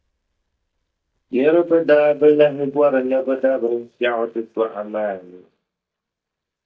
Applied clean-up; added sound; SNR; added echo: neural mask model DeepFilterNet 3.